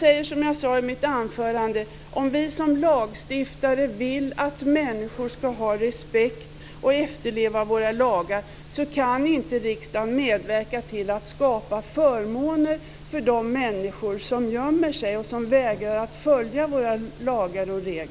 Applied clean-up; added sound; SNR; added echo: none; none; none; none.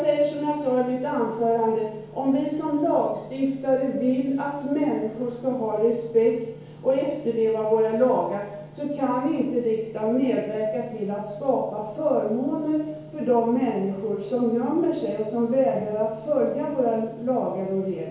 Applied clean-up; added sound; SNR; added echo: none; none; none; reverberation time 1.0 s.